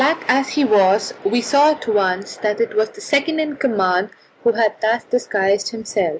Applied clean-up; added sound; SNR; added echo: none; none; none; none.